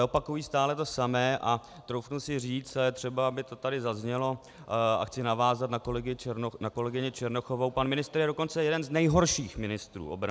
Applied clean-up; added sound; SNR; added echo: none; none; none; none.